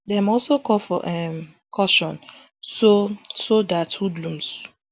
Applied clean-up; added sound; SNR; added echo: none; none; none; none.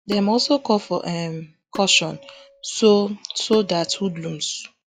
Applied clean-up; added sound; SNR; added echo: classical method log-MMSE.